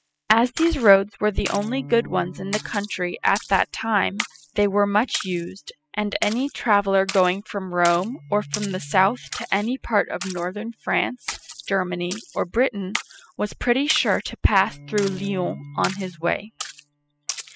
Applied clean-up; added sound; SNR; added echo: classical method spectral subtraction.